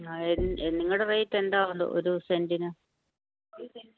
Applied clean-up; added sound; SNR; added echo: none; Knock; 14 dB; none.